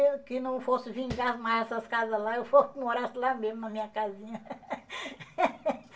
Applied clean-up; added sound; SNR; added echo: none; Tap; 13 dB; reverberation time 0.2 s.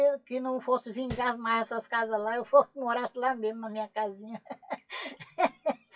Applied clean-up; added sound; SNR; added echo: classical method WPE with log-MMSE.